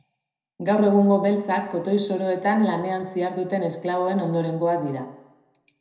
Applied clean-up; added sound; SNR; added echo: none; none; none; reverberation time 0.7 s.